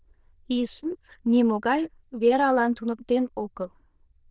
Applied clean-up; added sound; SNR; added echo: neural diffusion model UNIVERSE++.